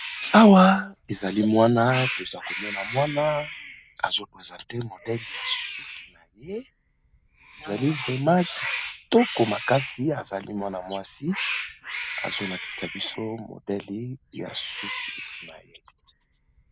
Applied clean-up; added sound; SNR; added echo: none; Cat; 11 dB; none.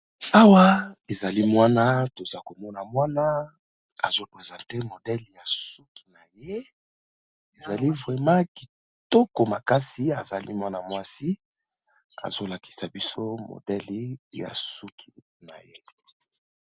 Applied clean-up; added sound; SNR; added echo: none; none; none; none.